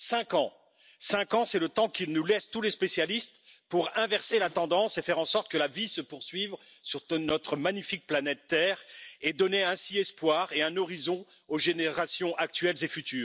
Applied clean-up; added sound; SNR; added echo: neural mask model Resemble Enhance denoiser.